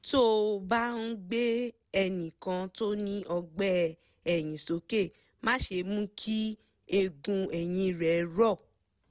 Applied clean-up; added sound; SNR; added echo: none; none; none; none.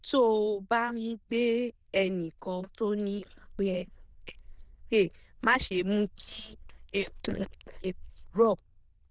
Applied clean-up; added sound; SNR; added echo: neural diffusion model UNIVERSE++.